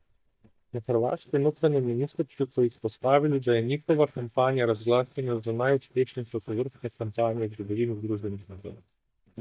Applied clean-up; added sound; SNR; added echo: neural mask model DeepFilterNet 3.